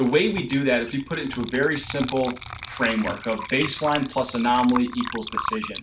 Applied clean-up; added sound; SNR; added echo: none; Water / Liquid; 10 dB; none.